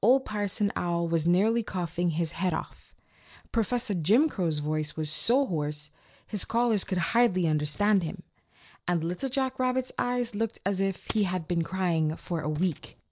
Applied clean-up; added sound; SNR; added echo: neural separator model SepFormer DNS4.